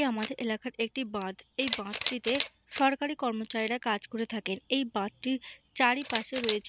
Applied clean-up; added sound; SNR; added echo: none; Camera; 6 dB; none.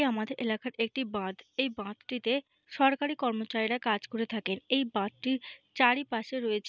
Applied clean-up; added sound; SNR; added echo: none; none; none; none.